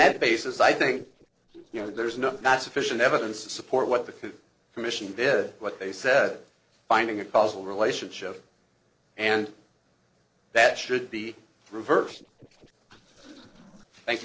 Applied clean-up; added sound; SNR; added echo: neural separator model SepFormer DNS4.